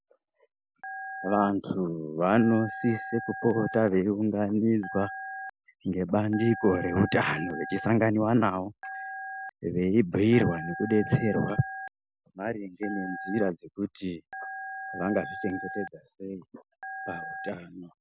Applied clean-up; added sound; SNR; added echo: none; Telephone; 12 dB; none.